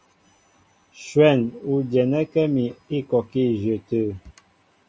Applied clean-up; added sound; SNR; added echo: none; none; none; none.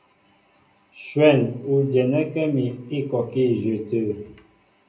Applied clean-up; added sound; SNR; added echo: none; none; none; reverberation time 0.5 s.